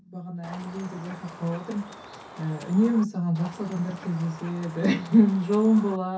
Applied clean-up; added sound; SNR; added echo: none; Chicken, rooster; 17 dB; reverberation time 0.3 s.